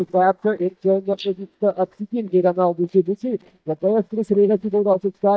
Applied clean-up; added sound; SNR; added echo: neural mask model DeepFilterNet 3.